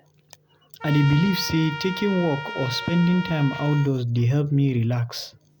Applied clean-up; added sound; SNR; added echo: none; Trumpet; 11 dB; none.